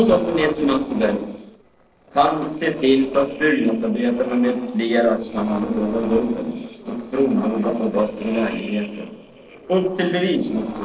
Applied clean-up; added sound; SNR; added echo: neural separator model SepFormer DNS4.